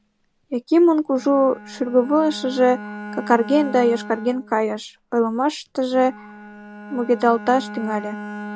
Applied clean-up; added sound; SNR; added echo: none; Bowed string instrument; 15 dB; none.